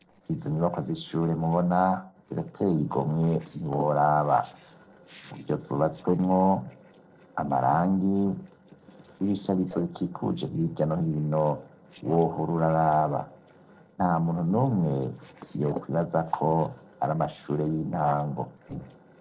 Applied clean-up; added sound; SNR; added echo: neural separator model SepFormer DNS4.